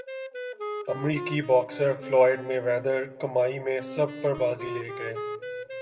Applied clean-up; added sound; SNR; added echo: none; Wind instrument, woodwind instrument; 10 dB; reverberation time 0.9 s.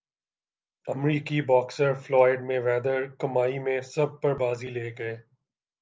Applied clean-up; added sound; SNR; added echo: none; none; none; none.